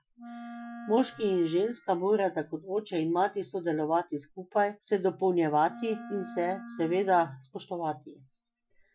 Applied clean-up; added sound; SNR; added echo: classical method Wiener filter.